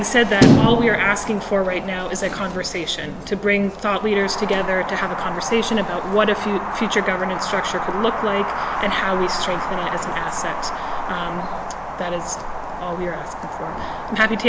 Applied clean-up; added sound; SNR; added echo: none; Wind; 6 dB; none.